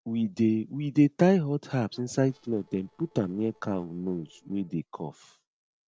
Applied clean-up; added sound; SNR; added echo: neural separator model SepFormer DNS4.